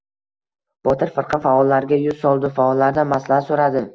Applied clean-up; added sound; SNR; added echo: none; none; none; none.